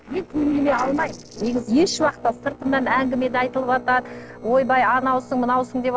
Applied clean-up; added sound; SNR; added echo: neural separator model SepFormer DNS4.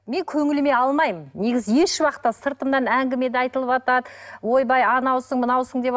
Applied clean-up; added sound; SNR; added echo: none; none; none; none.